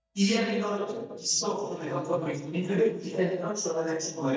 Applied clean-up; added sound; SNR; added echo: neural mask model DeepFilterNet 3.